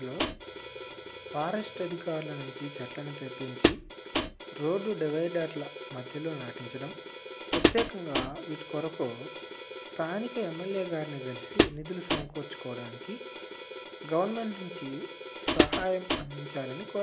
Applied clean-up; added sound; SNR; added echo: none; Hi-hat; -4 dB; none.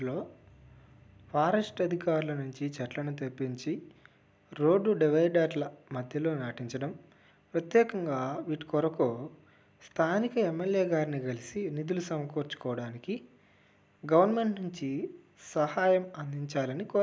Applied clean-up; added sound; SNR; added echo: none; none; none; none.